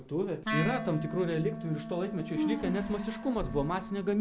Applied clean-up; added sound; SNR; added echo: none; Wind instrument, woodwind instrument; 8 dB; none.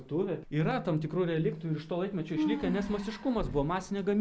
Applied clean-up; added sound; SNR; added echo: none; none; none; none.